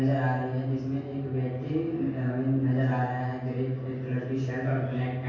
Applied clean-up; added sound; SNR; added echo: none; none; none; reverberation time 1.3 s.